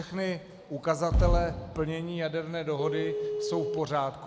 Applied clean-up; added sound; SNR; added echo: none; Telephone + Fireworks; -1 dB; none.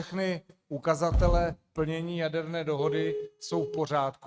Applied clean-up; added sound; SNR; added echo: neural mask model RNNoise.